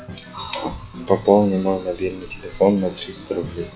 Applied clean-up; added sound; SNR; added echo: classical method log-MMSE.